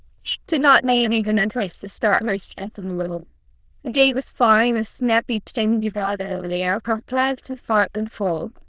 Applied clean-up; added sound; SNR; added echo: neural diffusion model UNIVERSE++.